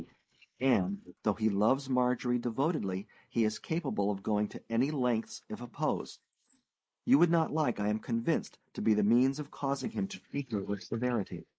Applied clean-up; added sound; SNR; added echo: neural mask model Resemble Enhance denoiser.